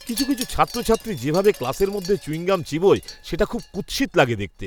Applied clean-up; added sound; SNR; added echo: none; Wind chime; 17 dB; none.